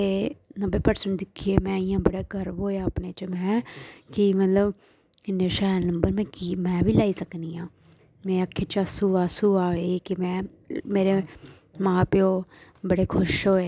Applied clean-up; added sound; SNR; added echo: none; none; none; none.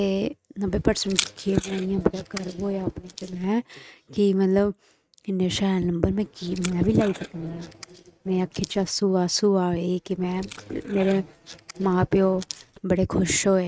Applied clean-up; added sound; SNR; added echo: neural mask model RNNoise.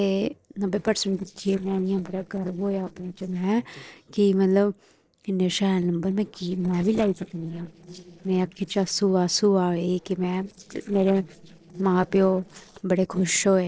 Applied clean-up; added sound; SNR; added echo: neural separator model SepFormer DNS4.